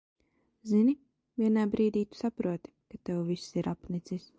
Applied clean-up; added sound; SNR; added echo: none; none; none; none.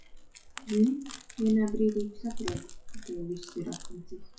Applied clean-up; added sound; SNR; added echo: classical method WPE with log-MMSE.